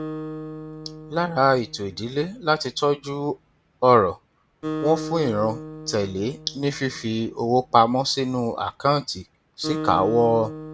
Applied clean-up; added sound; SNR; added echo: none; Acoustic guitar; 12 dB; none.